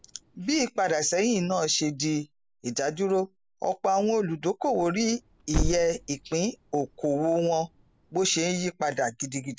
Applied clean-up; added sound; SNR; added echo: none; Thump, thud; 11 dB; none.